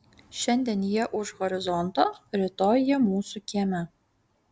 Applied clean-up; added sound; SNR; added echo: none; none; none; none.